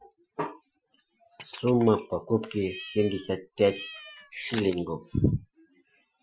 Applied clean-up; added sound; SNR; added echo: classical method Wiener filter.